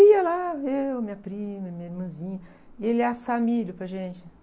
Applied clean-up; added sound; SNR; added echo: none; none; none; none.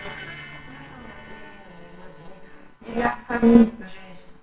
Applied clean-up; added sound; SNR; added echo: neural separator model SepFormer WHAMR!.